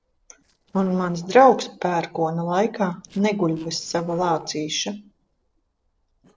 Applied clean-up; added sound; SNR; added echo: neural separator model SepFormer DNS4.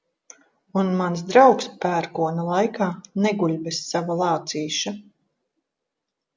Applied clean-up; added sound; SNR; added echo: none; none; none; none.